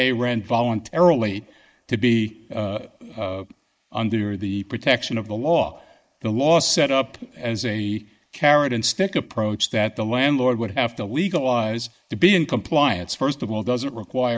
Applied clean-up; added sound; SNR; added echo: neural mask model Resemble Enhance denoiser.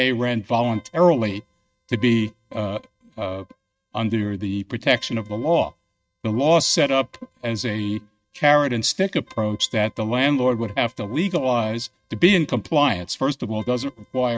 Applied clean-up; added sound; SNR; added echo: neural mask model RNNoise.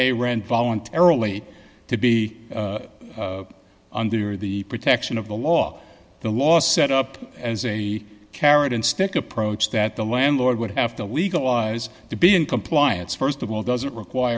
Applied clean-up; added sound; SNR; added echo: none; none; none; none.